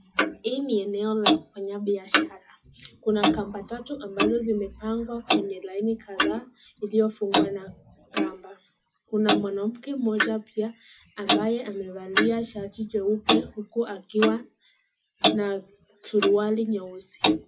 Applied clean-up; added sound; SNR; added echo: classical method WPE with log-MMSE.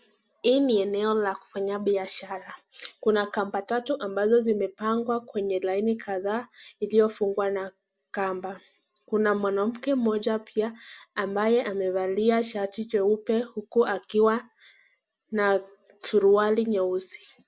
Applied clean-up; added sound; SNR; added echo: none; none; none; none.